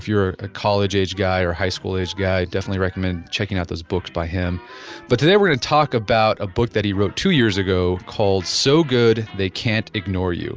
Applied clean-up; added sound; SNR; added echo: none; none; none; none.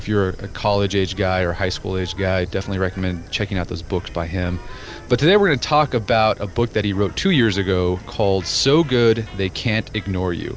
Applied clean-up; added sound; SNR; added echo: none; Fire; 16 dB; none.